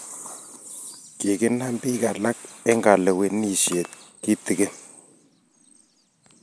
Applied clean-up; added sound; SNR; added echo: none; none; none; none.